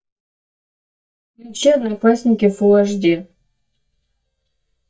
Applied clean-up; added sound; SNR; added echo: neural mask model DeepFilterNet 3.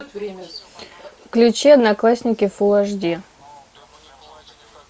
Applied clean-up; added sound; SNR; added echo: none; none; none; none.